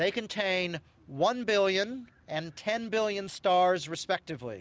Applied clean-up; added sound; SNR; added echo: none; none; none; none.